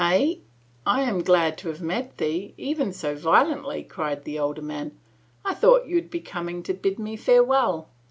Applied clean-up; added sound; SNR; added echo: none; none; none; none.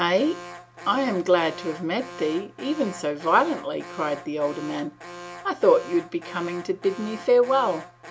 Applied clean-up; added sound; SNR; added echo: none; Alarm; 16 dB; none.